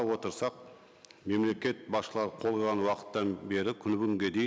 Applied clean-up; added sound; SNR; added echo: none; none; none; none.